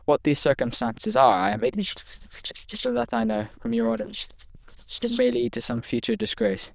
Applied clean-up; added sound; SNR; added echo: neural diffusion model UNIVERSE++.